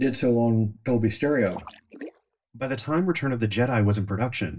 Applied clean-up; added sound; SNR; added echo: neural mask model DeepFilterNet 3.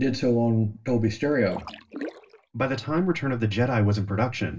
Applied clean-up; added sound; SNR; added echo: none; Splash, splatter; 14 dB; reverberation time 0.2 s.